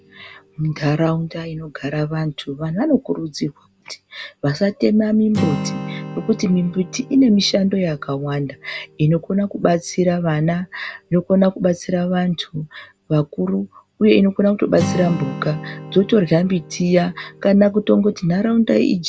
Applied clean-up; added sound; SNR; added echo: none; Acoustic guitar; 15 dB; none.